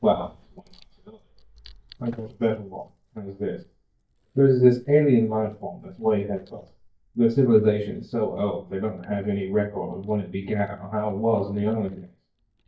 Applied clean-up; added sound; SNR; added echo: neural mask model DeepFilterNet 3.